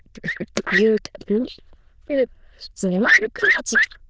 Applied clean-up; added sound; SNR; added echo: neural diffusion model UNIVERSE++.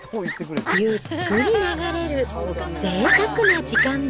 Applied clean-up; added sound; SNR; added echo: none; Fowl; 3 dB; none.